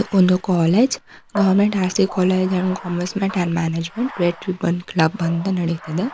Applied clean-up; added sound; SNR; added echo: none; Bathtub (filling or washing); 18 dB; none.